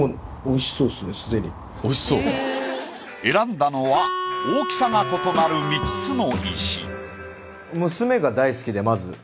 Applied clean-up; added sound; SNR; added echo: none; Harmonica; 4 dB; none.